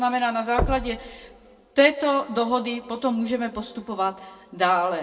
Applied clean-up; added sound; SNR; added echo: none; Knock; 9 dB; reverberation time 1.1 s.